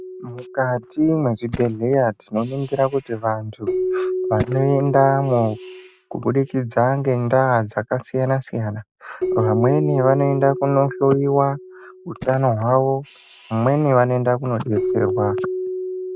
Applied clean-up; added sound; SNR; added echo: neural mask model RNNoise.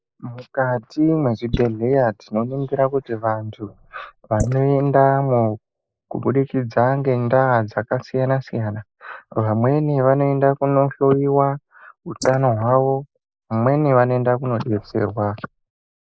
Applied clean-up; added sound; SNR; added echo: neural mask model Resemble Enhance denoiser.